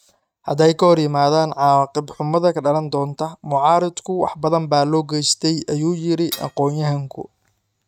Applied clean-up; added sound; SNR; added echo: neural mask model RNNoise.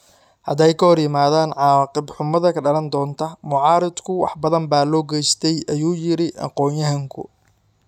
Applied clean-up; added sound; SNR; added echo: none; none; none; none.